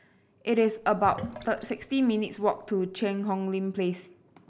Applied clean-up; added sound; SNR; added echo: none; Sink (filling or washing); 16 dB; none.